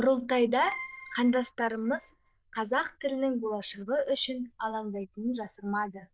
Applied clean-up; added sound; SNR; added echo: neural diffusion model UNIVERSE++.